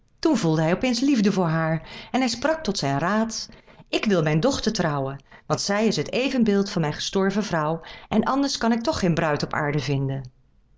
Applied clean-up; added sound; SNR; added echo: none; none; none; none.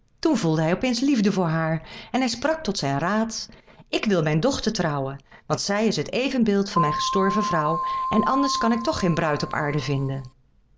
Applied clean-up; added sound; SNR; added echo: none; Keyboard (musical); 4 dB; none.